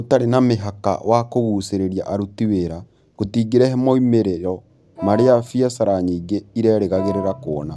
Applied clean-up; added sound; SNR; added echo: none; Wind instrument, woodwind instrument; 11 dB; none.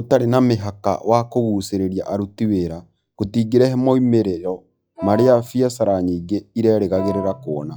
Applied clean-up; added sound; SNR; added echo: classical method log-MMSE.